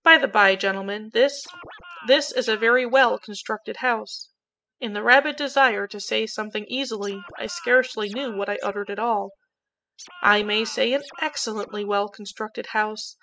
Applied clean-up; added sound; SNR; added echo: classical method spectral subtraction.